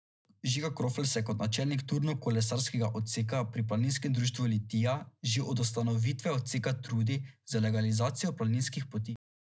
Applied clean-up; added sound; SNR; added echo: none; none; none; none.